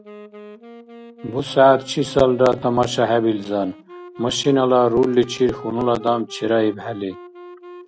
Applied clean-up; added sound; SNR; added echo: none; Wind instrument, woodwind instrument; 20 dB; none.